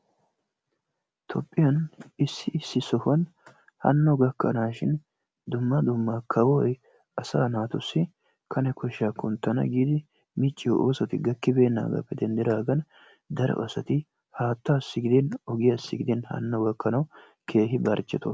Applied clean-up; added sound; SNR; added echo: none; none; none; none.